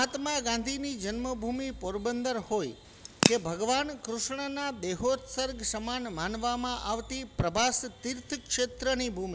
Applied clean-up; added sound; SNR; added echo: none; Crack / Crackle; -4 dB; none.